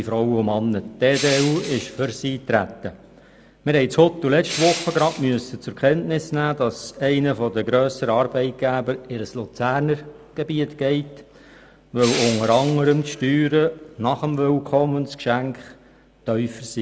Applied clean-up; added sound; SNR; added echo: none; Crushing; 11 dB; none.